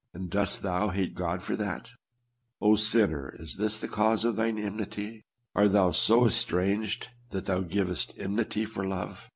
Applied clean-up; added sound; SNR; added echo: none; none; none; none.